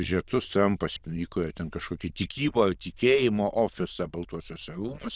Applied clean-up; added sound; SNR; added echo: neural diffusion model UNIVERSE++.